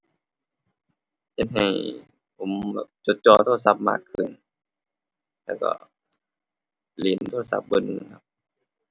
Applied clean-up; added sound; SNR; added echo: none; none; none; none.